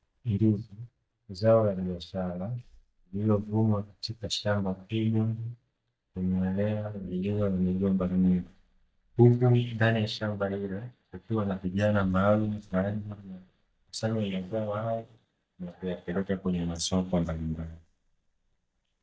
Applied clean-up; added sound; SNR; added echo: neural mask model DeepFilterNet 3.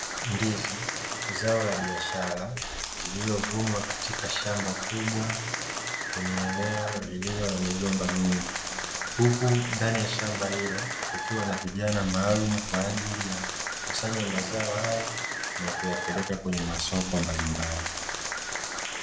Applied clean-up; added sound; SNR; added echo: none; Applause; 3 dB; reverberation time 1.1 s.